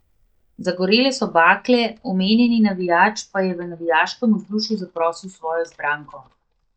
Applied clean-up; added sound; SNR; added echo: neural mask model DeepFilterNet 3.